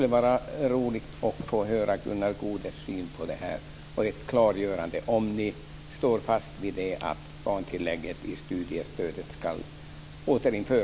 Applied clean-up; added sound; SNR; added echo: none; none; none; none.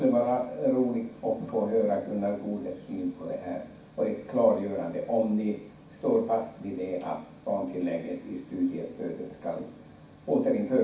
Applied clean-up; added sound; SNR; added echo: none; none; none; reverberation time 0.6 s.